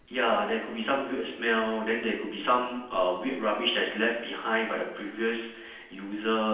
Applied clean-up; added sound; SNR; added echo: neural separator model SepFormer DNS4.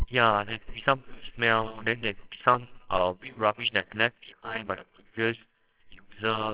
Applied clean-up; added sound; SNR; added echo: neural separator model SepFormer WHAMR!.